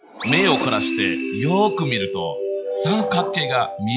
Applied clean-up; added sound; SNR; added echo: classical method log-MMSE.